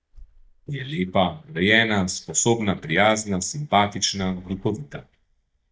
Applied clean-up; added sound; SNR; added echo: neural mask model DeepFilterNet 3.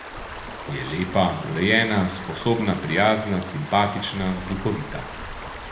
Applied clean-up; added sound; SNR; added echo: none; Stream; 11 dB; reverberation time 0.8 s.